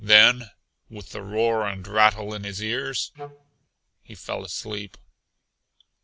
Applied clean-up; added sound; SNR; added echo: none; Wind instrument, woodwind instrument; 14 dB; none.